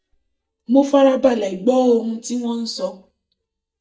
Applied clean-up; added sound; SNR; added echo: neural mask model DeepFilterNet 3.